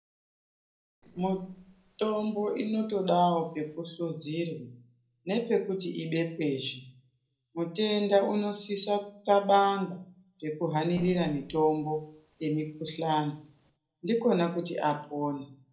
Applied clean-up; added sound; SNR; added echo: neural separator model SepFormer DNS4.